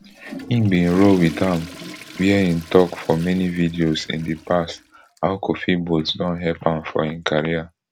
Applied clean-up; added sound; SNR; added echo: none; Toilet flush / Water; 18 dB; none.